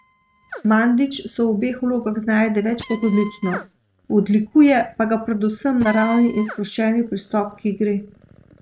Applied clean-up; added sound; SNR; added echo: neural mask model RNNoise.